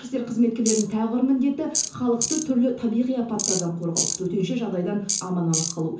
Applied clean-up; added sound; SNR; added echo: none; Tools; 7 dB; reverberation time 0.6 s.